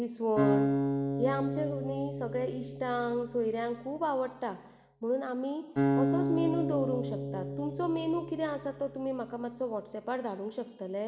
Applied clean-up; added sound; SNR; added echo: none; Acoustic guitar; 1 dB; none.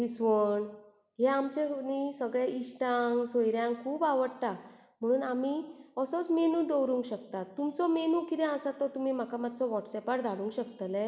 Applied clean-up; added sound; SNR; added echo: none; none; none; none.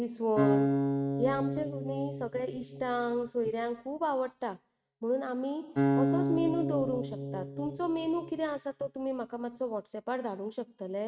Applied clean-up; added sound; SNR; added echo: neural mask model RNNoise.